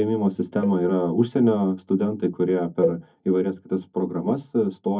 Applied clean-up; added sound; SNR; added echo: neural mask model DeepFilterNet 3.